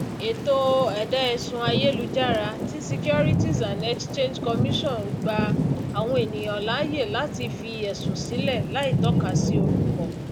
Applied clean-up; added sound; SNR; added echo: none; Thunder / Rain; -1 dB; none.